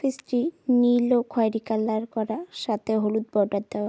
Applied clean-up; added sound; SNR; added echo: none; none; none; none.